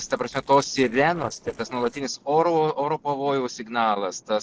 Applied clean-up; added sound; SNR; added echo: neural separator model SepFormer DNS4.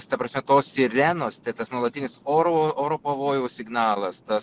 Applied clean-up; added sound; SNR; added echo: none; none; none; none.